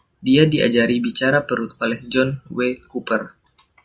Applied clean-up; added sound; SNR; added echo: none; none; none; none.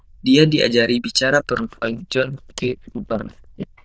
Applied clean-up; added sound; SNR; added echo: neural diffusion model UNIVERSE++.